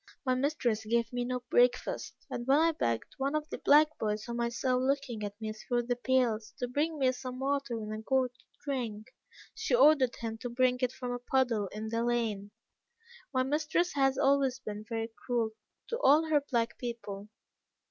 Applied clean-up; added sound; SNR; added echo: none; none; none; none.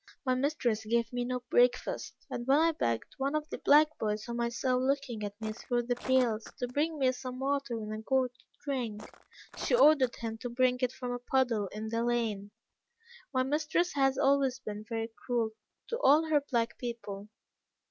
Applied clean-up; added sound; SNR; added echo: none; Walk, footsteps; 18 dB; none.